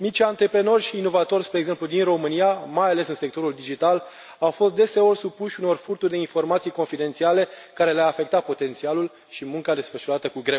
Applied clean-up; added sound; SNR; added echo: none; none; none; none.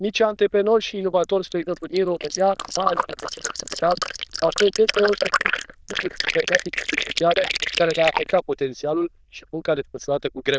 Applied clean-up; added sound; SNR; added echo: neural diffusion model UNIVERSE++.